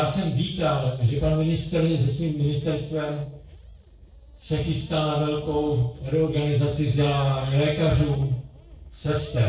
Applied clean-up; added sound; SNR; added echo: neural separator model SepFormer DNS4.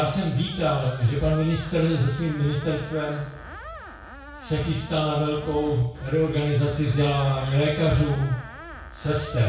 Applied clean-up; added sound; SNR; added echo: none; Screech; 18 dB; reverberation time 0.6 s.